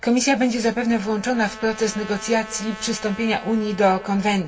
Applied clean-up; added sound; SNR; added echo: none; Trumpet; 18 dB; reverberation time 2.1 s.